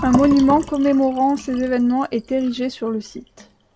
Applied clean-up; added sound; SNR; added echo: none; Fill (with liquid); 13 dB; none.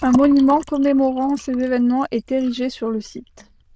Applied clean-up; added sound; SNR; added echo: neural diffusion model UNIVERSE++.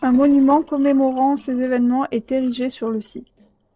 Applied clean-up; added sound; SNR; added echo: neural separator model SepFormer DNS4.